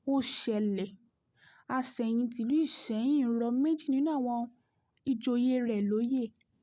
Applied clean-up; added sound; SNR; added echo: none; none; none; none.